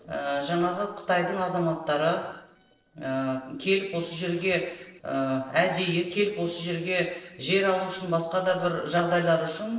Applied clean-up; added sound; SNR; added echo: neural separator model SepFormer DNS4.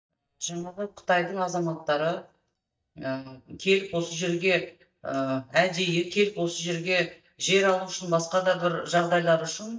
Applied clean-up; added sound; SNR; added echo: neural mask model DeepFilterNet 3.